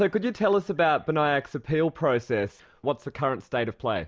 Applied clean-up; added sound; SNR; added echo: none; none; none; none.